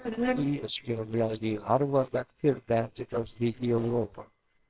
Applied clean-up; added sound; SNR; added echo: neural separator model SepFormer WHAMR!.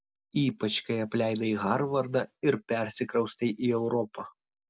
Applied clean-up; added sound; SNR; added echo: none; none; none; none.